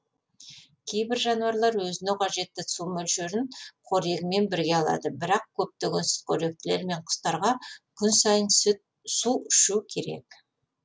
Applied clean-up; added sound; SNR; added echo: none; none; none; none.